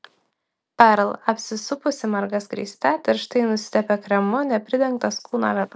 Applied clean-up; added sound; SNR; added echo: none; none; none; none.